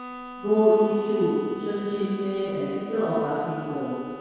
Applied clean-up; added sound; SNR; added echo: none; Bowed string instrument; 15 dB; reverberation time 2.0 s.